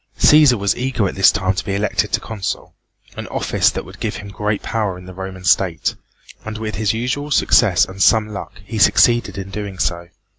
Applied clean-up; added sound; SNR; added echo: none; none; none; none.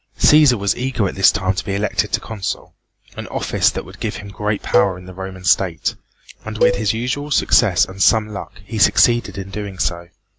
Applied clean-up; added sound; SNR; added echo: none; Cowbell; 4 dB; none.